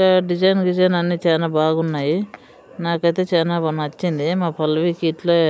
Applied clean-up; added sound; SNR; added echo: none; none; none; none.